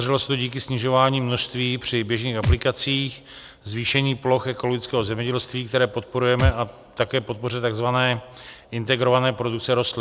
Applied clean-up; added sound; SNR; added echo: none; Thump, thud; 10 dB; none.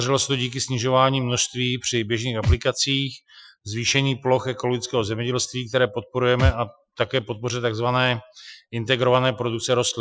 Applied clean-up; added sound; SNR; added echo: classical method Wiener filter.